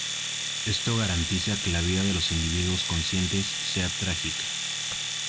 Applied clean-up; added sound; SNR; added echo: none; Domestic sounds, home sounds; 1 dB; none.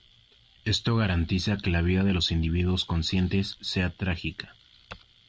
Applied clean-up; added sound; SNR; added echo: none; none; none; none.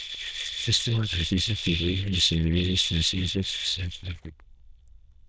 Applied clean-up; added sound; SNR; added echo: neural diffusion model UNIVERSE++.